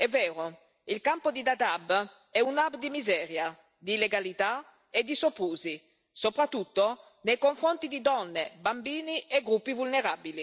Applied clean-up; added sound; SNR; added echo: none; none; none; none.